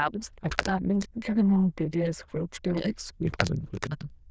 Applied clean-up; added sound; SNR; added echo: neural diffusion model UNIVERSE++.